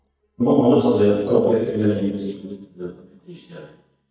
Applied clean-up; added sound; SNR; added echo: neural mask model DeepFilterNet 3.